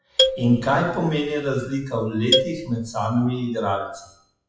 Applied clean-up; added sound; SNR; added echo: classical method WPE with log-MMSE.